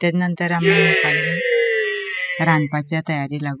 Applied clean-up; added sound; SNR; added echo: classical method spectral subtraction.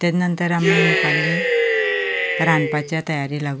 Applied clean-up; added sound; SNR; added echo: none; Cheering; -2 dB; none.